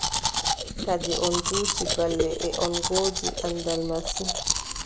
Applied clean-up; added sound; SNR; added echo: none; Domestic sounds, home sounds; -1 dB; none.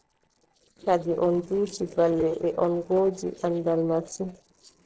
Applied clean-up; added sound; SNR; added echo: neural separator model SepFormer DNS4.